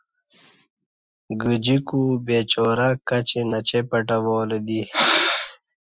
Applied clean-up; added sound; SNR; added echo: classical method Wiener filter.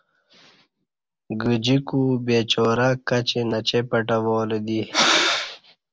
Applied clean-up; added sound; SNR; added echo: none; Breathing; -1 dB; none.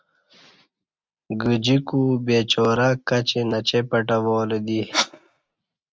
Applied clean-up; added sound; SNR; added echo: neural mask model RNNoise.